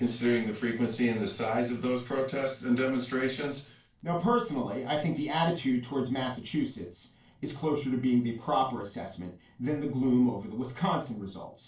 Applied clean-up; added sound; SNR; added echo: neural separator model SepFormer DNS4.